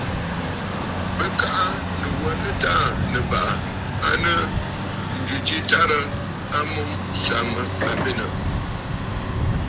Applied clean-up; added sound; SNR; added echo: none; Truck; 0 dB; none.